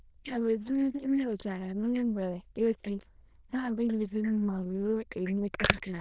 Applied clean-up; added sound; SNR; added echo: neural diffusion model UNIVERSE++.